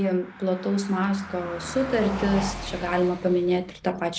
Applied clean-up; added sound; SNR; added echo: none; Car passing by; 11 dB; none.